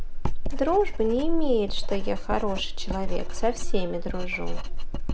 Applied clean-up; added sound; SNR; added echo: none; Writing; -5 dB; none.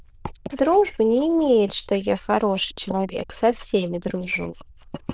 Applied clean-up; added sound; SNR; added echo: neural diffusion model UNIVERSE++.